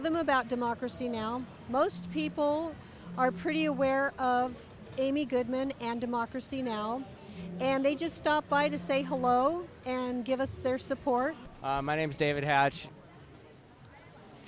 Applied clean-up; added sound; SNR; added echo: none; Telephone; 14 dB; none.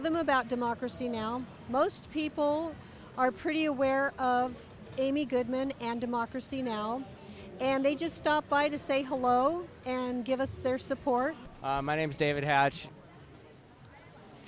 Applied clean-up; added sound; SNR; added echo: none; none; none; none.